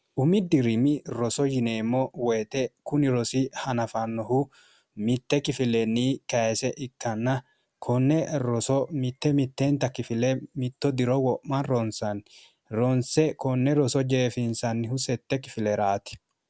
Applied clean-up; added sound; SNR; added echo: none; none; none; none.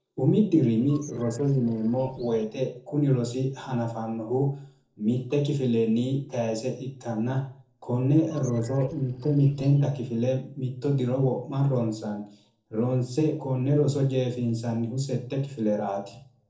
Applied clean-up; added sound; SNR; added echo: neural separator model SepFormer DNS4.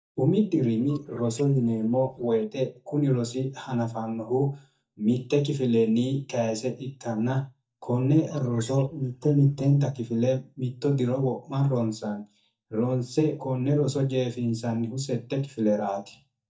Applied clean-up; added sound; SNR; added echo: neural mask model DeepFilterNet 3.